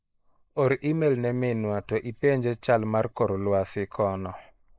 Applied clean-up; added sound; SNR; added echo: neural mask model Resemble Enhance denoiser.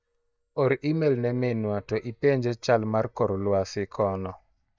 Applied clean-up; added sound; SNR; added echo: neural mask model DeepFilterNet 3.